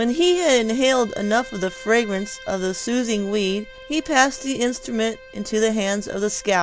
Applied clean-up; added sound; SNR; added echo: none; Bowed string instrument; 20 dB; none.